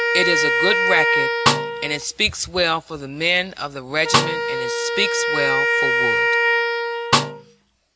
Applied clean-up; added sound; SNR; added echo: none; Wind instrument, woodwind instrument + Snare drum; -4 dB; none.